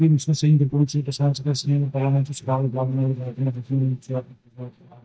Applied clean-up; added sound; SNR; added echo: neural mask model DeepFilterNet 3.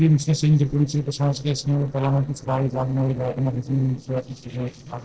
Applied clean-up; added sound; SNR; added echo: neural separator model SepFormer DNS4.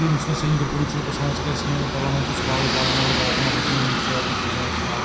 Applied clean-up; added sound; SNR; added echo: none; Aircraft; -1 dB; reverberation time 0.5 s.